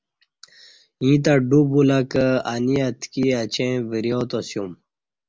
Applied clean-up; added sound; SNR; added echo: none; none; none; none.